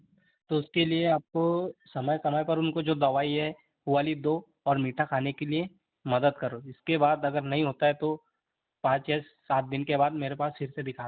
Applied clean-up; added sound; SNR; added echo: none; none; none; none.